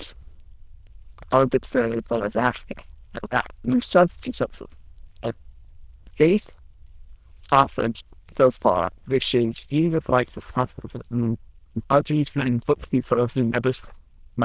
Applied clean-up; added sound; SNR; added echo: neural diffusion model UNIVERSE++.